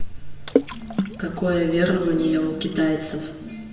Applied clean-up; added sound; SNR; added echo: none; Water / Splash, splatter; 6 dB; reverberation time 1.2 s.